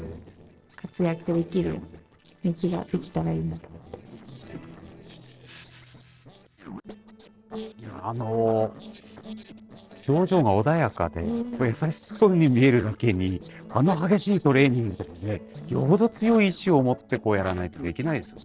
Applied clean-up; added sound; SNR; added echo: neural separator model SepFormer DNS4.